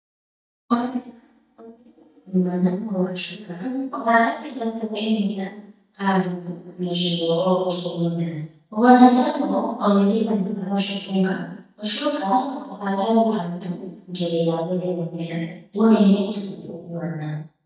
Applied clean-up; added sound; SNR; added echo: neural mask model DeepFilterNet 3.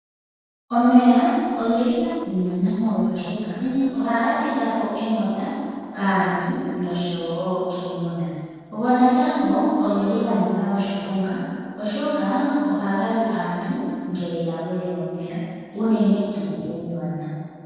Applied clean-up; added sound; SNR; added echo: neural separator model SepFormer DNS4.